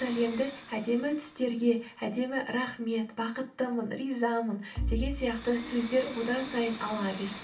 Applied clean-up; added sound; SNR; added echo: none; Domestic sounds, home sounds; 16 dB; reverberation time 0.2 s.